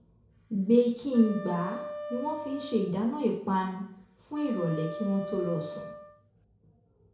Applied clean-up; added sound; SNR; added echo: none; Wind instrument, woodwind instrument; 11 dB; reverberation time 0.6 s.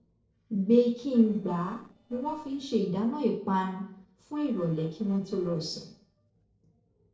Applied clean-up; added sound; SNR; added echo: neural separator model SepFormer DNS4.